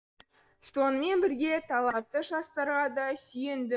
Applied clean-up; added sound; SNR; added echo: neural mask model DeepFilterNet 3.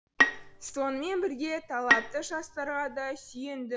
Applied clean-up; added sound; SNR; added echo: none; Bowed string instrument; -2 dB; none.